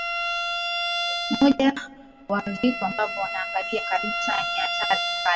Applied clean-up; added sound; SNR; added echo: none; Bowed string instrument; 2 dB; reverberation time 0.2 s.